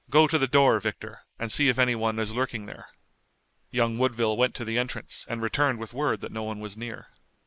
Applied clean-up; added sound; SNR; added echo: neural mask model Resemble Enhance denoiser.